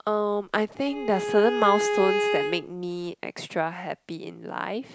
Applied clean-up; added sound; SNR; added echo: none; Bowed string instrument; 2 dB; none.